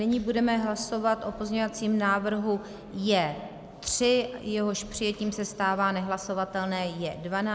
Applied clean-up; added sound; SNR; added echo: none; none; none; none.